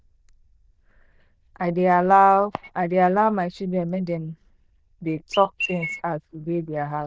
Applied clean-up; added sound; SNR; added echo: neural diffusion model UNIVERSE++.